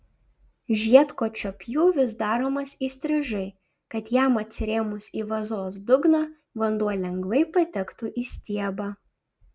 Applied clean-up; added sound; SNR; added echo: none; none; none; none.